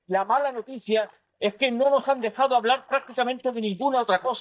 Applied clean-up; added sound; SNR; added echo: neural mask model DeepFilterNet 3.